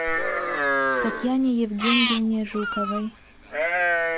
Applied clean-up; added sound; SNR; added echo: none; Livestock, farm animals, working animals; -1 dB; none.